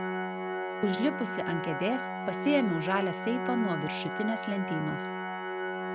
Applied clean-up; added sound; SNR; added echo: none; Organ; 2 dB; none.